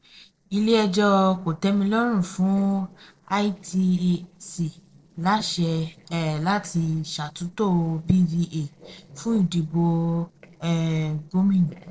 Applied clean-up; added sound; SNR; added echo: neural separator model SepFormer DNS4.